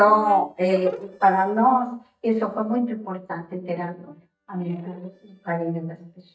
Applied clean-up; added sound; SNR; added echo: neural mask model DeepFilterNet 3.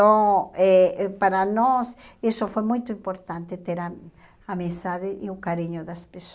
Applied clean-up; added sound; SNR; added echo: none; none; none; none.